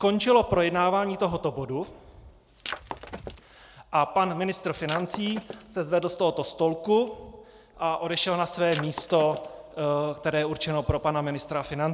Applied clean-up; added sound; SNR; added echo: none; Shatter; 12 dB; none.